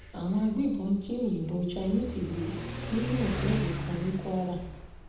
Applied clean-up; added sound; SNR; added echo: none; Accelerating, revving, vroom / Car; 6 dB; reverberation time 0.8 s.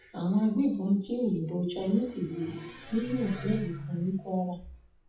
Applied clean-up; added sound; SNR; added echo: classical method WPE with log-MMSE.